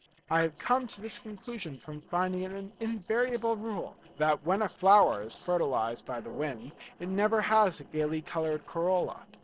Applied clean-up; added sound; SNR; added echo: neural separator model SepFormer DNS4.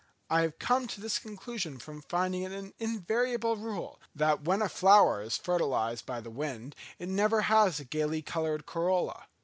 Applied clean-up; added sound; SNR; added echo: none; none; none; none.